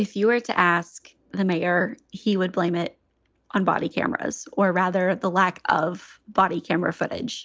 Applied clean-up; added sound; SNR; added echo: none; none; none; none.